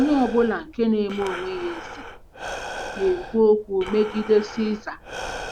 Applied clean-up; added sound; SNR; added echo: none; Breathing; 12 dB; none.